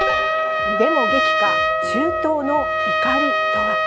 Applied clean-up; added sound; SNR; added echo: none; Trumpet; -5 dB; none.